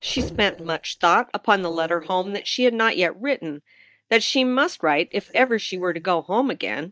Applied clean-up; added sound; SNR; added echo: neural mask model DeepFilterNet 3.